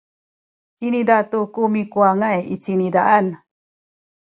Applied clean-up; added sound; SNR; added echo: none; none; none; none.